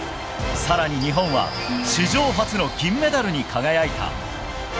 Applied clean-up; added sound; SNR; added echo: none; Dishes, pots, and pans; 17 dB; none.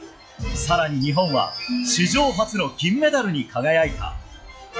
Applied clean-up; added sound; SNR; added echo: classical method log-MMSE.